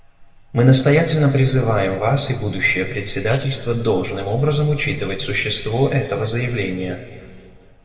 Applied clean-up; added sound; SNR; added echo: neural separator model SepFormer DNS4.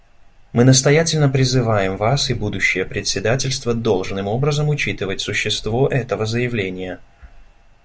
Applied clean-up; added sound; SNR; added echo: none; none; none; none.